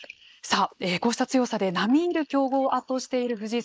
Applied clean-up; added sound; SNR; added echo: neural mask model Resemble Enhance denoiser.